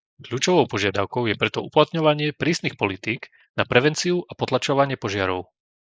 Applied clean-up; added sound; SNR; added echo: neural mask model Resemble Enhance denoiser.